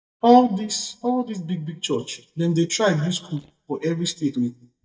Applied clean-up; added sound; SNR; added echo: neural mask model DeepFilterNet 3.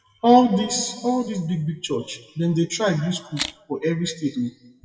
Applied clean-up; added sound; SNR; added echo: classical method WPE with log-MMSE.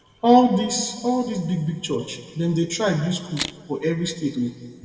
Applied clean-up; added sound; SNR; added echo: none; Camera; 11 dB; reverberation time 1.8 s.